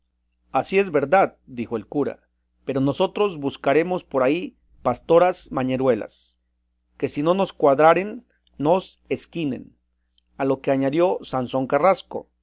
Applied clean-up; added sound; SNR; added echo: none; none; none; none.